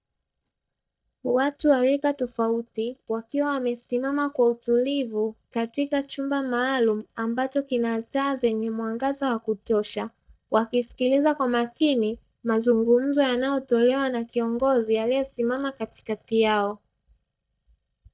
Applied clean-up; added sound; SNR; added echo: neural mask model DeepFilterNet 3.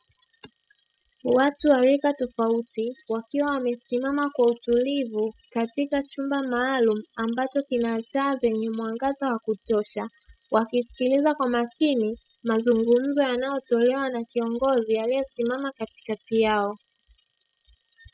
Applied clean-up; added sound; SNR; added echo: classical method spectral subtraction.